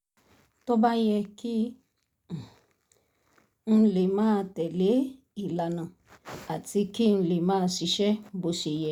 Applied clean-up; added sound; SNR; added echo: none; none; none; none.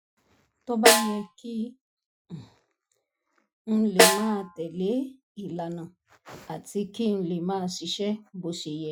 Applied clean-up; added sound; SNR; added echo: classical method Wiener filter.